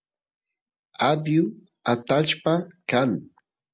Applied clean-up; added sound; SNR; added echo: none; none; none; none.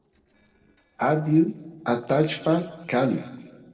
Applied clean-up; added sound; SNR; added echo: neural separator model SepFormer DNS4.